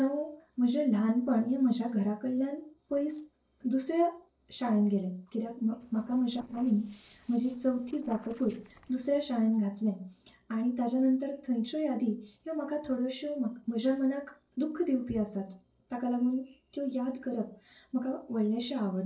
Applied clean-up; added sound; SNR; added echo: neural separator model SepFormer DNS4.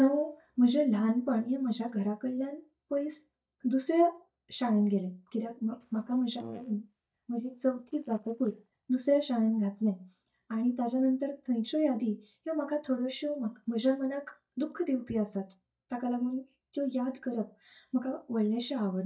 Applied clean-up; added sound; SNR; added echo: neural mask model DeepFilterNet 3.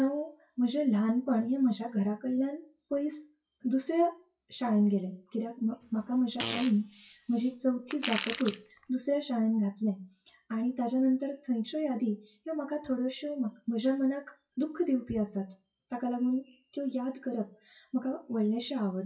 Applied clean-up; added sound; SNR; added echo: classical method WPE with log-MMSE.